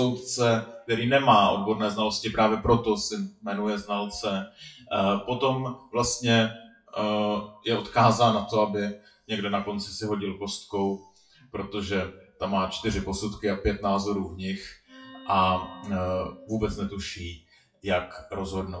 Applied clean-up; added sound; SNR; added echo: classical method WPE with log-MMSE.